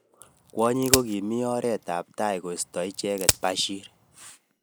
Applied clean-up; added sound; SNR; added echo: none; Crack; 3 dB; none.